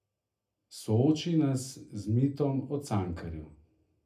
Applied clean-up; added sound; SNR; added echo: none; none; none; reverberation time 0.3 s.